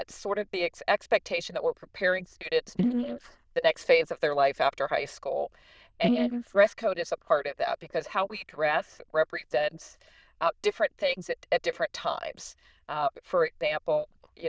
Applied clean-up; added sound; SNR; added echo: neural diffusion model UNIVERSE++.